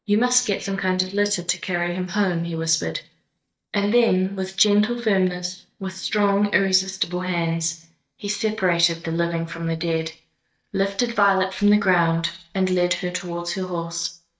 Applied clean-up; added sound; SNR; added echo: neural mask model DeepFilterNet 3.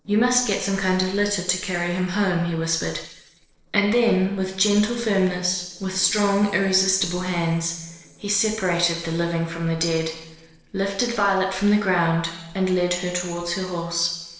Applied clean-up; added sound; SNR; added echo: neural separator model SepFormer DNS4.